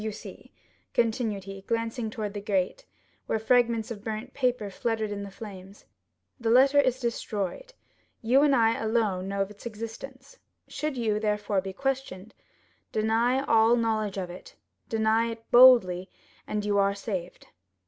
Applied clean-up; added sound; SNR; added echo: none; none; none; none.